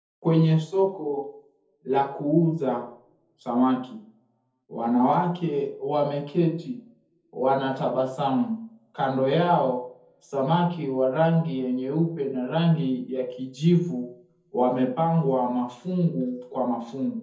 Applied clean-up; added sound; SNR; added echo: none; none; none; reverberation time 0.5 s.